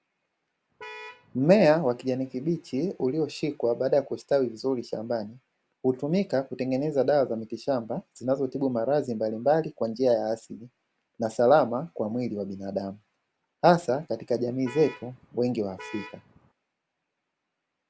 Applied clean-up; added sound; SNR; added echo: none; Vehicle horn, car horn, honking; 17 dB; none.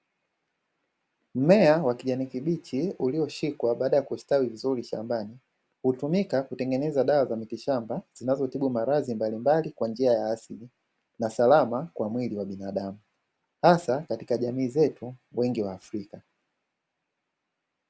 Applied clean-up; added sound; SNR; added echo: none; none; none; none.